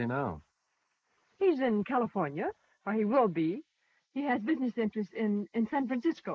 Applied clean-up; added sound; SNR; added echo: neural mask model Resemble Enhance denoiser.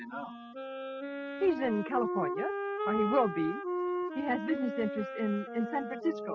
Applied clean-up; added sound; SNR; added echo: classical method spectral subtraction.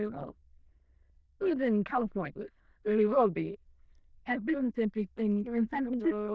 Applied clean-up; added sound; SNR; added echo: neural diffusion model UNIVERSE++.